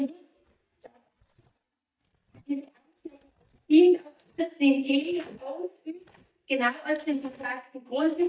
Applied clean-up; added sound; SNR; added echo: neural mask model DeepFilterNet 3.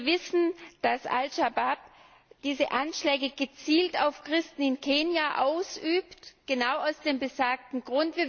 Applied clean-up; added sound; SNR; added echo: none; none; none; none.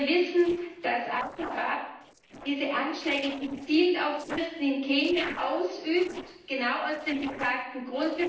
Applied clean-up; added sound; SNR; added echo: neural separator model SepFormer DNS4.